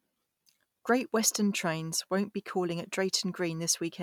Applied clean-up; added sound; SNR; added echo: none; none; none; none.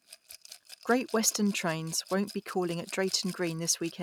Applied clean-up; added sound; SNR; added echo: none; Rattle / Glass; 20 dB; none.